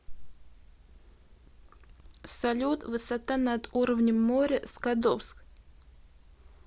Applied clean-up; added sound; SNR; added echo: none; none; none; none.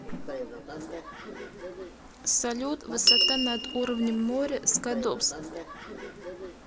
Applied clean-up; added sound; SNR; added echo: none; Door / Bell; 1 dB; none.